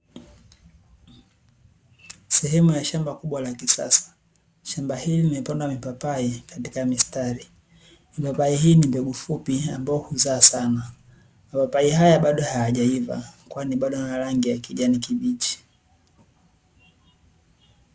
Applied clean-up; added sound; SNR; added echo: none; none; none; none.